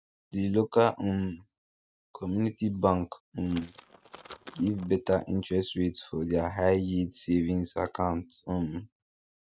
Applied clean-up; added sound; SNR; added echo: neural mask model RNNoise.